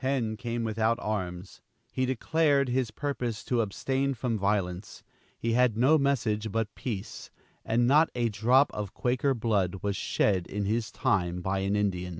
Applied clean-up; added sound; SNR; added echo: none; none; none; none.